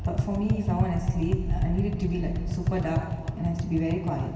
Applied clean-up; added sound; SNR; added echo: none; Tap; 2 dB; reverberation time 1.2 s.